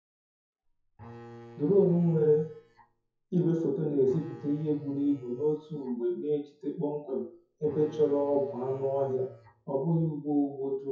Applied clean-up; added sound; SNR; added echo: classical method WPE with log-MMSE.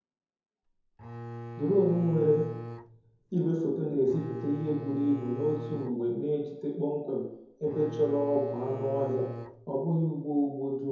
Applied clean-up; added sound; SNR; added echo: none; Bowed string instrument; 11 dB; reverberation time 0.9 s.